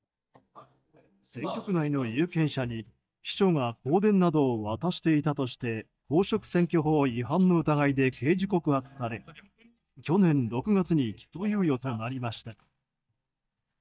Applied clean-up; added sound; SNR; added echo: neural mask model DeepFilterNet 3.